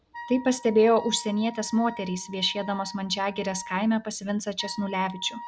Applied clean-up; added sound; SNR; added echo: none; Wind instrument, woodwind instrument; 16 dB; none.